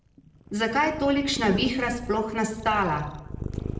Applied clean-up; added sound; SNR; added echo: none; Purr; 10 dB; reverberation time 0.7 s.